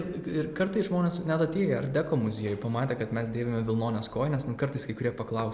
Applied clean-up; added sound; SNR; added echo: none; none; none; none.